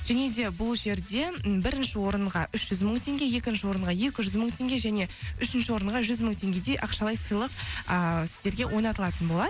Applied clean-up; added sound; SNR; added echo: none; none; none; none.